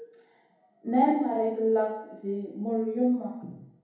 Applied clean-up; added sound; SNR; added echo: none; none; none; reverberation time 2.1 s.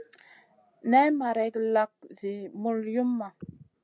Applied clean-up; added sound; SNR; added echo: none; none; none; none.